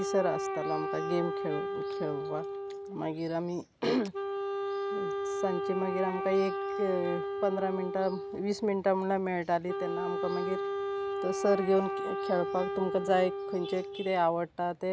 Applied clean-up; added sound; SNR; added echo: none; Wind instrument, woodwind instrument; 3 dB; none.